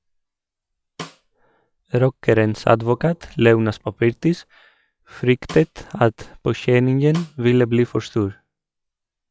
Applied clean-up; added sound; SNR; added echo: classical method log-MMSE.